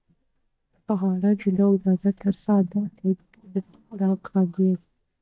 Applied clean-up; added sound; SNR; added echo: neural mask model DeepFilterNet 3.